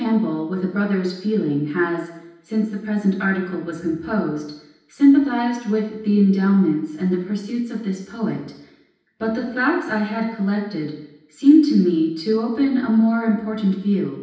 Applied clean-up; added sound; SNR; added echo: none; none; none; reverberation time 0.9 s.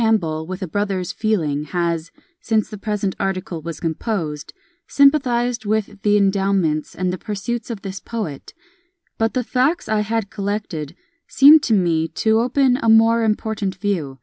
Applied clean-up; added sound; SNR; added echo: none; none; none; none.